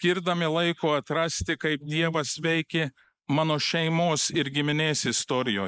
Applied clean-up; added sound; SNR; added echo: neural mask model Resemble Enhance denoiser.